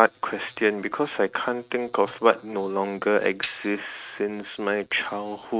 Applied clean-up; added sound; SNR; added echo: neural mask model RNNoise.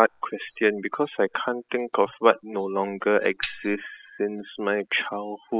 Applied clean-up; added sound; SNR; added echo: classical method spectral subtraction.